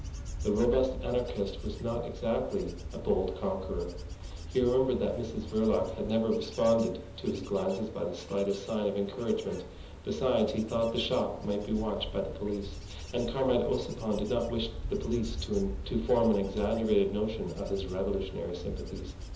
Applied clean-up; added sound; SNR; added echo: none; Wind / Bird / Insect; 10 dB; reverberation time 1.2 s.